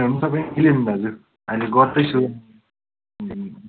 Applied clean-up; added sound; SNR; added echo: none; none; none; none.